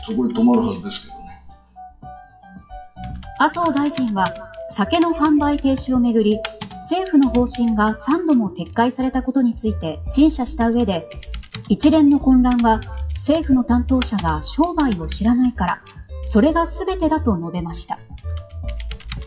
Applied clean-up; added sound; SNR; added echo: classical method WPE with log-MMSE.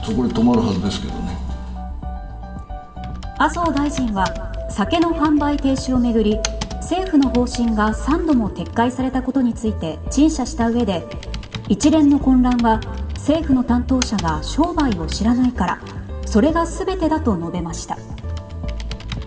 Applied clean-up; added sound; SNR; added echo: none; Computer keyboard; 17 dB; reverberation time 1.9 s.